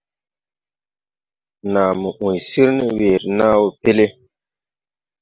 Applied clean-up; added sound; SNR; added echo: none; none; none; none.